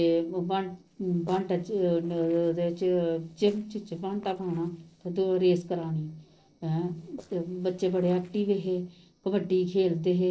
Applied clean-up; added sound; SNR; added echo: neural separator model SepFormer DNS4.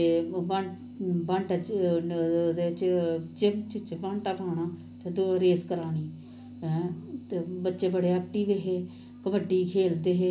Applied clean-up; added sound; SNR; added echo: none; none; none; none.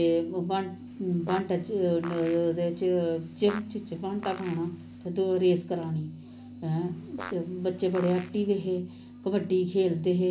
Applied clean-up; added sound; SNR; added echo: none; Fart; 18 dB; none.